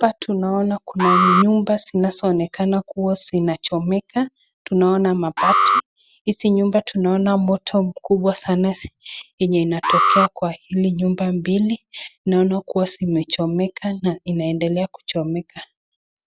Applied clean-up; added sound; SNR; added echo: none; Alarm; 1 dB; none.